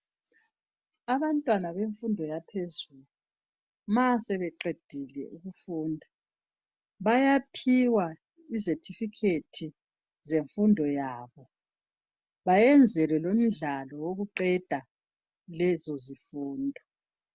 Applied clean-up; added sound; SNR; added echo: none; none; none; none.